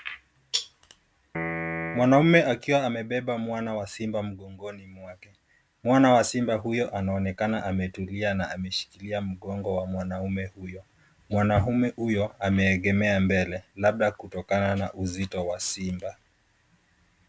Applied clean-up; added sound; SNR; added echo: none; Piano; 6 dB; none.